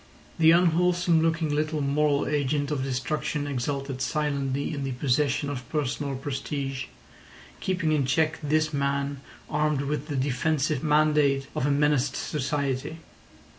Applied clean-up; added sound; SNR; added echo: none; none; none; none.